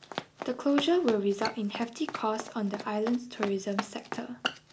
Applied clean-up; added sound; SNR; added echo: none; Run; 9 dB; none.